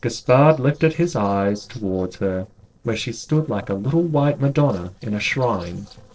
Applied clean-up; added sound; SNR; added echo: neural separator model SepFormer DNS4.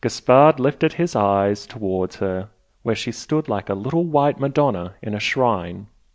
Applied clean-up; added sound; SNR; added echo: none; none; none; none.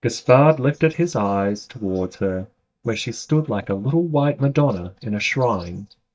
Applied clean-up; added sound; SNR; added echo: neural mask model DeepFilterNet 3.